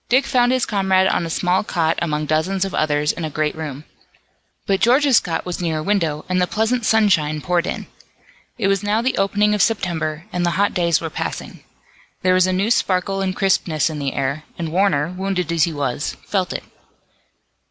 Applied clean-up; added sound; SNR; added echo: none; none; none; none.